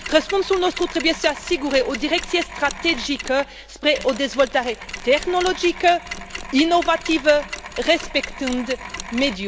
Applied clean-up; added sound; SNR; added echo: none; Mechanisms; 12 dB; none.